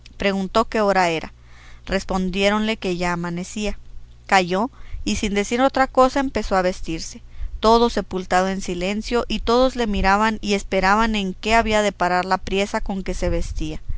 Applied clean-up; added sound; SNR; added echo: none; none; none; none.